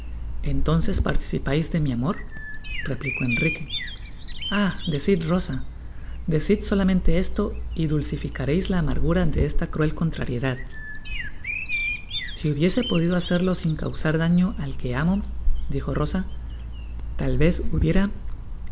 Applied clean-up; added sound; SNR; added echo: none; Bird vocalization, bird call, bird song; 1 dB; none.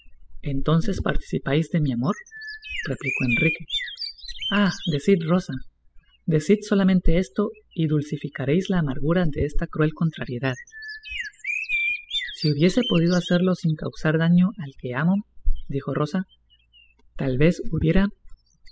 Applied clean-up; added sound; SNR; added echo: classical method spectral subtraction.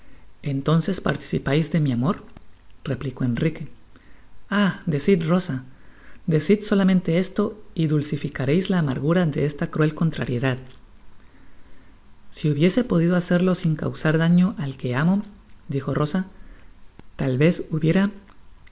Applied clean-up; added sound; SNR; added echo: none; none; none; none.